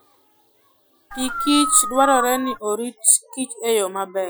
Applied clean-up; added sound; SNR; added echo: classical method Wiener filter.